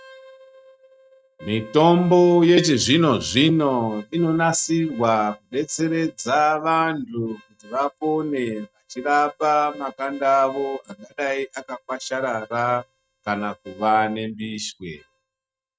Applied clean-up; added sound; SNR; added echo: neural mask model RNNoise.